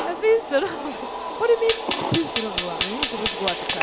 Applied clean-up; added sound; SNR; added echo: none; Fire; 3 dB; none.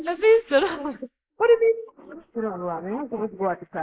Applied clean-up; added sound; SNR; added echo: neural mask model Resemble Enhance denoiser.